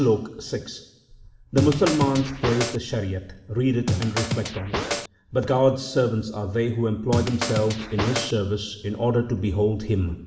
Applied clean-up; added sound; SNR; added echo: none; Scratching (performance technique); 3 dB; reverberation time 0.8 s.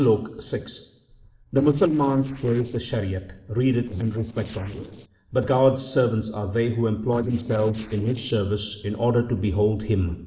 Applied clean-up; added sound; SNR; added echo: neural separator model SepFormer DNS4.